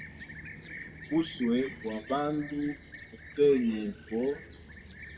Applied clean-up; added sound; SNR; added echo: none; Fixed-wing aircraft, airplane; 15 dB; reverberation time 1.0 s.